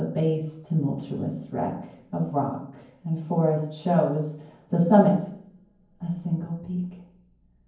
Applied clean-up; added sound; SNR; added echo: none; none; none; reverberation time 0.9 s.